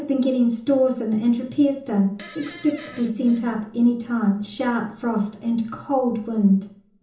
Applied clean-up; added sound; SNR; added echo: none; Fart; 17 dB; reverberation time 1.2 s.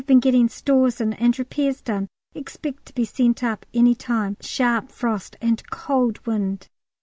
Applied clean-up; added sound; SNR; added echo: none; none; none; none.